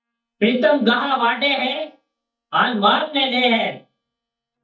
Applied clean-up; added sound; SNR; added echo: neural mask model DeepFilterNet 3.